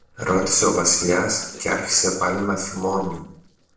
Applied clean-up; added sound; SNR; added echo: neural separator model SepFormer DNS4.